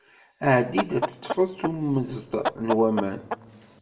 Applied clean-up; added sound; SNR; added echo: none; Chicken, rooster; 7 dB; reverberation time 0.6 s.